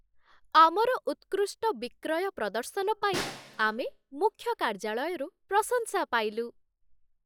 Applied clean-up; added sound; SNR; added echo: classical method log-MMSE.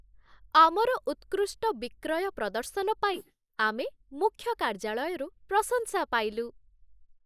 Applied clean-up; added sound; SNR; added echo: neural mask model Resemble Enhance denoiser.